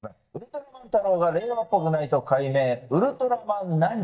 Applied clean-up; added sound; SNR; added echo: neural mask model DeepFilterNet 3.